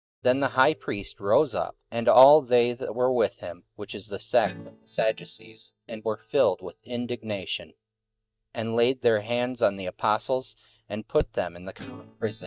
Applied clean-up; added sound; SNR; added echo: neural mask model DeepFilterNet 3.